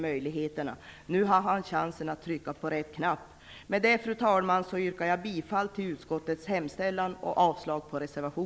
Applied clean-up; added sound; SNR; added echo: none; none; none; none.